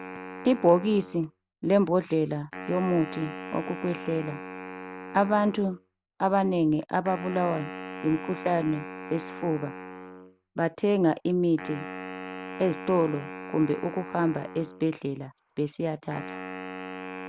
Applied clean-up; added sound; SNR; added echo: none; Wind instrument, woodwind instrument; 12 dB; none.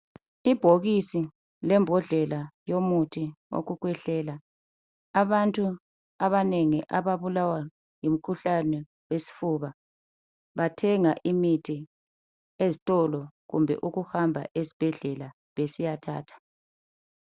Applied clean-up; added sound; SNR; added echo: none; none; none; none.